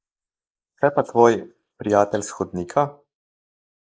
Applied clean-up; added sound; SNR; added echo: neural mask model Resemble Enhance denoiser.